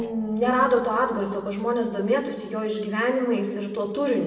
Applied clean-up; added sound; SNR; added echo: neural separator model SepFormer DNS4.